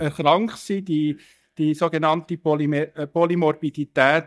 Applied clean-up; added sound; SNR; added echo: neural mask model DeepFilterNet 3.